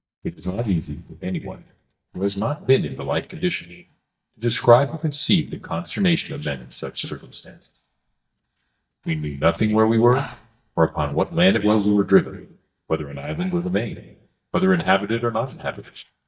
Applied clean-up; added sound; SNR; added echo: neural mask model DeepFilterNet 3.